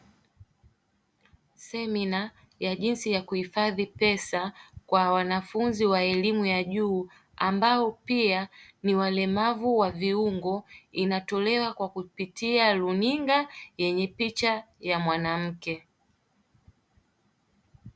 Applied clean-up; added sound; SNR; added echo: none; none; none; none.